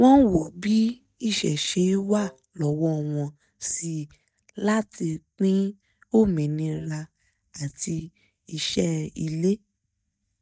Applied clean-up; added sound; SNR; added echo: neural mask model DeepFilterNet 3.